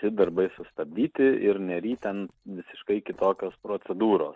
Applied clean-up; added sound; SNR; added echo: neural separator model SepFormer DNS4.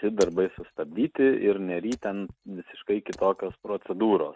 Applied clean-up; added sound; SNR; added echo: neural mask model RNNoise.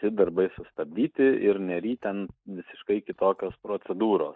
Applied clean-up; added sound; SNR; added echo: neural mask model DeepFilterNet 3.